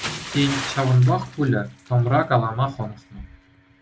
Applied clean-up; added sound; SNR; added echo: none; Bathtub (filling or washing) / Splash, splatter; 14 dB; none.